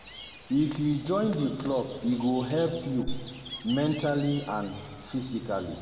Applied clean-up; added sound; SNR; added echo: none; Gull, seagull; 13 dB; reverberation time 1.8 s.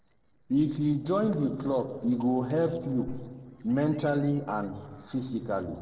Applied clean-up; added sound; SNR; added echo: neural separator model SepFormer DNS4.